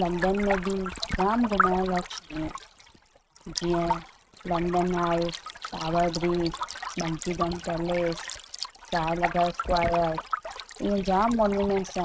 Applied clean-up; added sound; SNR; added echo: neural mask model RNNoise.